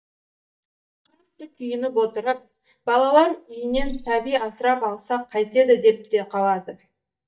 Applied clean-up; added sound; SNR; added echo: neural mask model DeepFilterNet 3.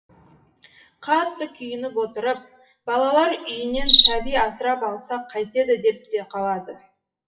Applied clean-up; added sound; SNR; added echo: classical method WPE with log-MMSE.